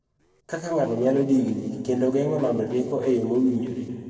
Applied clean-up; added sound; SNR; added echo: neural separator model SepFormer DNS4.